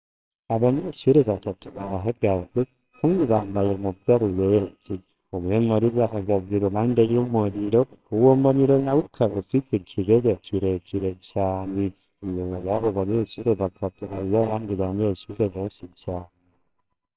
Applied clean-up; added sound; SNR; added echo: neural separator model SepFormer WHAMR!.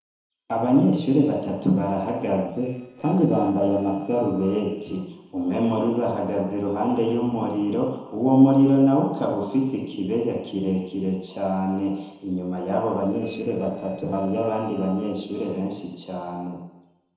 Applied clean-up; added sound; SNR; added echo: neural separator model SepFormer DNS4.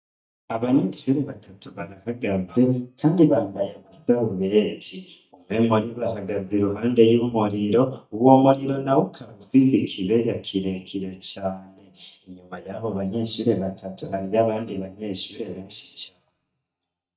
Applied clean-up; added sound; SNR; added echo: neural mask model DeepFilterNet 3.